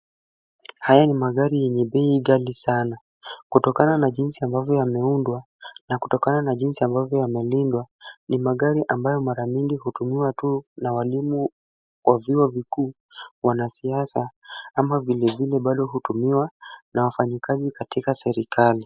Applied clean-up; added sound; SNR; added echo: neural mask model Resemble Enhance denoiser.